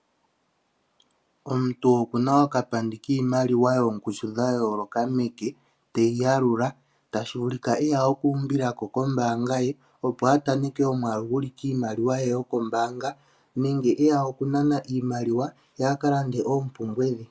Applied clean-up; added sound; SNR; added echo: none; none; none; none.